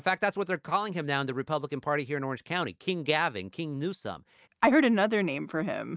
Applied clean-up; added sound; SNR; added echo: none; none; none; none.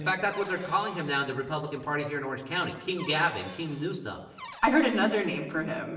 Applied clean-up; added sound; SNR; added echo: none; Cupboard open or close / Door; 17 dB; reverberation time 1.0 s.